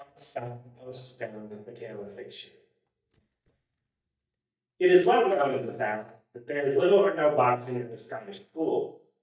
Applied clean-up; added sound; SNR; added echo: neural mask model DeepFilterNet 3.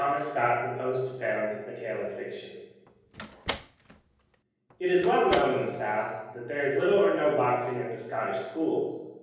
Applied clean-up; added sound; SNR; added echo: none; Slam; 12 dB; reverberation time 1.3 s.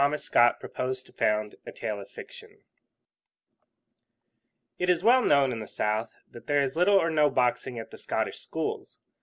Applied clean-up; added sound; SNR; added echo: none; none; none; none.